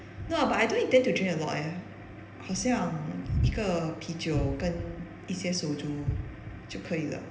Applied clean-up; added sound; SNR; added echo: none; none; none; reverberation time 0.8 s.